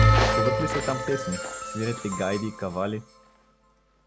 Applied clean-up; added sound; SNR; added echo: none; Bell; -5 dB; none.